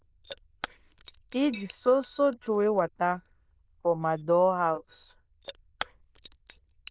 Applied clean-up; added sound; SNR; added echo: neural diffusion model UNIVERSE++.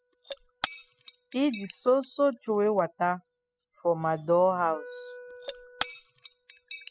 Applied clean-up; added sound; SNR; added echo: classical method spectral subtraction.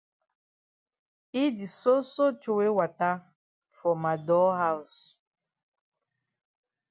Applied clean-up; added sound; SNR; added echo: none; none; none; none.